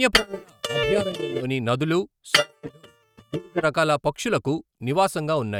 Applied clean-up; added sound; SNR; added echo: neural mask model RNNoise.